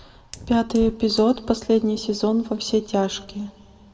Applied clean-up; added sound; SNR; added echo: none; Fire; 20 dB; reverberation time 1.4 s.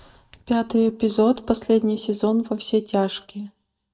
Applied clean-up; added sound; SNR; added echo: neural mask model DeepFilterNet 3.